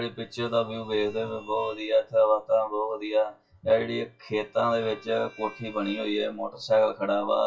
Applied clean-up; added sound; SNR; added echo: classical method WPE with log-MMSE.